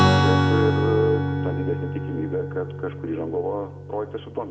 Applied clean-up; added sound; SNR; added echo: none; Strum; -3 dB; reverberation time 2.0 s.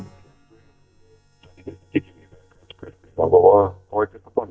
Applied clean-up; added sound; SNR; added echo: neural mask model DeepFilterNet 3.